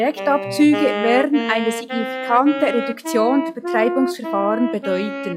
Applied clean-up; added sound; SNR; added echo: classical method log-MMSE.